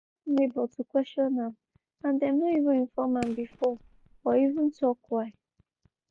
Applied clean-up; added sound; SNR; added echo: none; Fireworks; 20 dB; none.